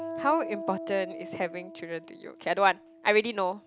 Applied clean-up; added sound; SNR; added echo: none; Acoustic guitar; 11 dB; none.